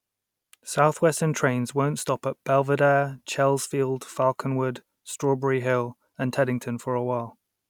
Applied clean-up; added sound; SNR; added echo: none; none; none; none.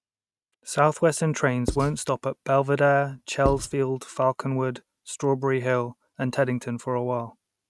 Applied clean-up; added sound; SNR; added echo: neural mask model RNNoise.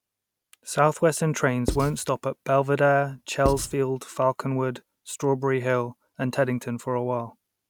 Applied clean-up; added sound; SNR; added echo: none; Writing; 6 dB; none.